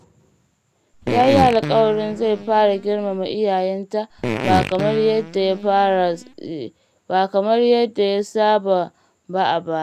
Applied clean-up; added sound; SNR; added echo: none; Fart; 7 dB; none.